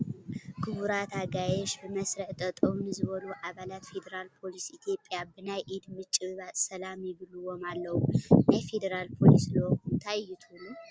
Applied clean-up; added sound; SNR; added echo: none; none; none; none.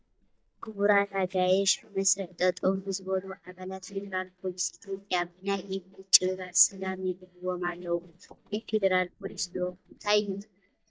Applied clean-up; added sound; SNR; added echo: neural mask model DeepFilterNet 3.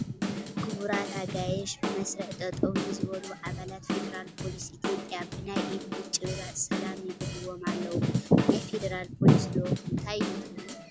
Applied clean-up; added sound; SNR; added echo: none; Drum / Drum kit; 5 dB; none.